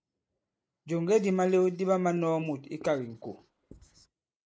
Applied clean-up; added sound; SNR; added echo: neural mask model Resemble Enhance denoiser.